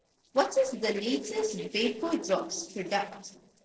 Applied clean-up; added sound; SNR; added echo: neural separator model SepFormer DNS4.